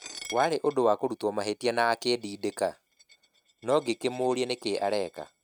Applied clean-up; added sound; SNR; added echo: neural mask model RNNoise.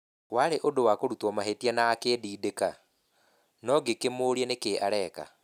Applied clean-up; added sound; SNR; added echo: none; none; none; none.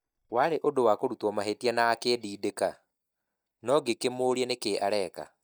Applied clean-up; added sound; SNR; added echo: neural mask model DeepFilterNet 3.